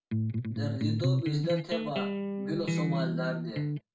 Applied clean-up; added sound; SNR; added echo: none; Electric guitar; -5 dB; reverberation time 0.3 s.